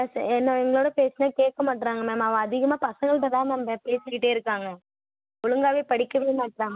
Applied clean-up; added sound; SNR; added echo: none; none; none; none.